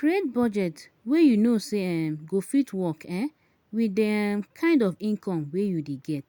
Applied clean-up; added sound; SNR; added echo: none; none; none; none.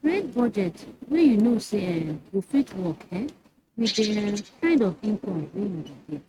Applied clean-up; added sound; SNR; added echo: neural mask model RNNoise.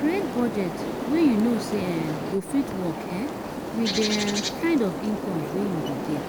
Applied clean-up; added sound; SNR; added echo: none; Bird; 4 dB; none.